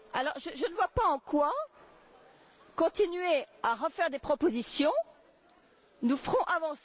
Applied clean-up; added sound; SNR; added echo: none; none; none; none.